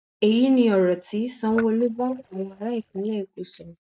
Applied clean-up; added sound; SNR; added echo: neural mask model DeepFilterNet 3.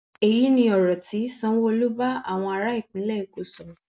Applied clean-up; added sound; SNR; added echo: none; none; none; none.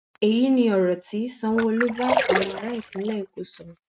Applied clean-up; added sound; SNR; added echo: neural mask model RNNoise.